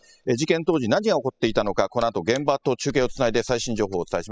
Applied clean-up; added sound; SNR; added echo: classical method spectral subtraction.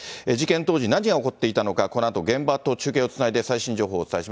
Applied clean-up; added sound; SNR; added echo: none; none; none; none.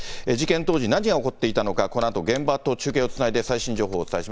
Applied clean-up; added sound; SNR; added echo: none; Computer keyboard; 10 dB; none.